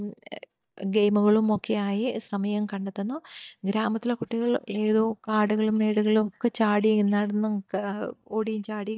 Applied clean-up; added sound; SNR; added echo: neural mask model DeepFilterNet 3.